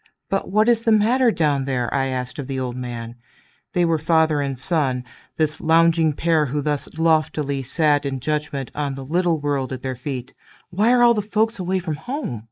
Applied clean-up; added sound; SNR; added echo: neural mask model Resemble Enhance denoiser.